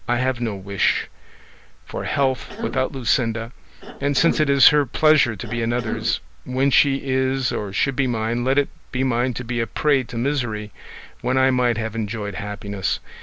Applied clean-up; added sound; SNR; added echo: none; Cough; 11 dB; none.